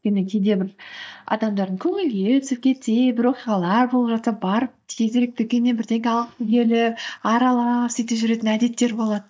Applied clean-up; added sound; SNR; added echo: neural mask model DeepFilterNet 3.